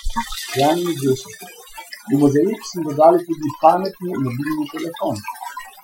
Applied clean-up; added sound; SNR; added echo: classical method Wiener filter.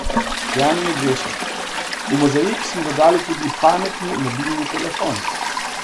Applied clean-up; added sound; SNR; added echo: none; Toilet flush; 3 dB; none.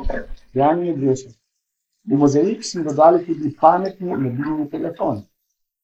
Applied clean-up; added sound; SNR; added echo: neural mask model Resemble Enhance denoiser.